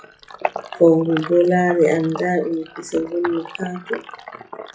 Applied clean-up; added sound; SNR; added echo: classical method WPE with log-MMSE.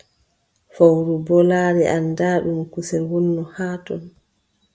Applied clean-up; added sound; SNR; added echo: none; none; none; none.